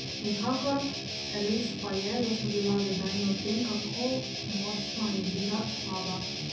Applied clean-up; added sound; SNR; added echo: none; Guitar; 3 dB; reverberation time 0.6 s.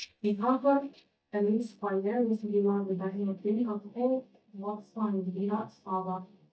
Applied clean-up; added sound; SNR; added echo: neural mask model DeepFilterNet 3.